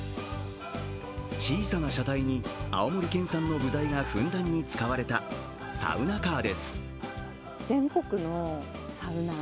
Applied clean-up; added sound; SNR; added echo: none; none; none; none.